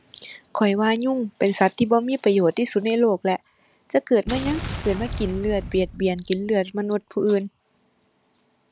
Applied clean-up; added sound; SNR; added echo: none; Explosion; 10 dB; none.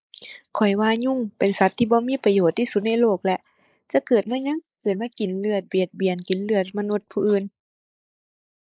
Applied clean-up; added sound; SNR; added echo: neural mask model Resemble Enhance denoiser.